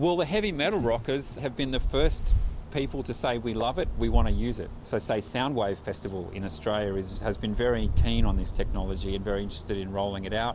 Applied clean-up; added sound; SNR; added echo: none; Wind; 1 dB; none.